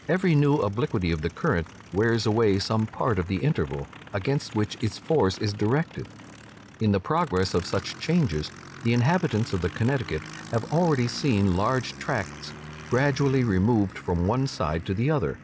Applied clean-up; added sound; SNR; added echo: none; Aircraft; 17 dB; none.